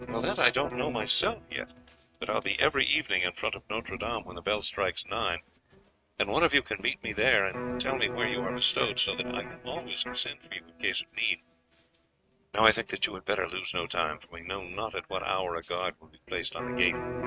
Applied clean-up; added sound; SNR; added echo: neural mask model RNNoise.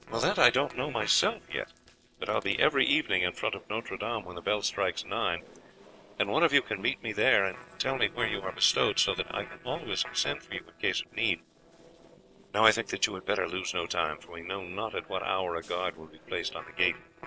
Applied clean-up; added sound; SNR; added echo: neural separator model SepFormer DNS4.